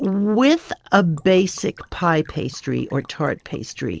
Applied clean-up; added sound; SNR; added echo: neural separator model SepFormer DNS4.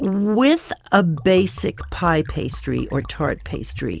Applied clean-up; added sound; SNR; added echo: none; Liquid; 15 dB; none.